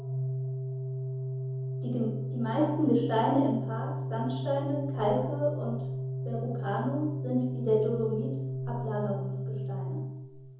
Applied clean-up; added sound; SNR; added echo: none; Organ; 2 dB; reverberation time 0.8 s.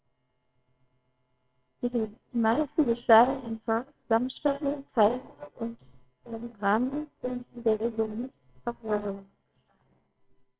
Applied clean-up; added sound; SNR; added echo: neural separator model SepFormer WHAMR!.